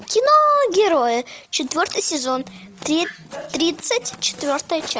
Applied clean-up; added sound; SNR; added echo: none; none; none; none.